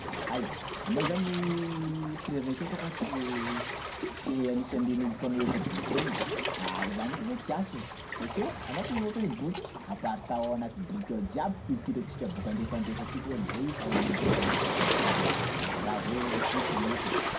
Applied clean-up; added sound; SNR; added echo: none; Waves, surf; 0 dB; reverberation time 0.2 s.